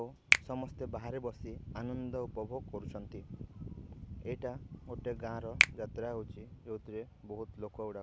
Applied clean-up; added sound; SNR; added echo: none; Finger snapping; -5 dB; none.